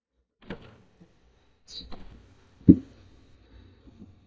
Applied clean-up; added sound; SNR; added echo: neural mask model DeepFilterNet 3.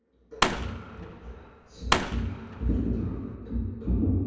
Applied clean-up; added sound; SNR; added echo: none; Fireworks; 2 dB; reverberation time 2.2 s.